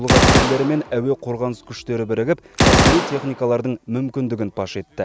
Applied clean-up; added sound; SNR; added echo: none; Gunshot, gunfire; -1 dB; none.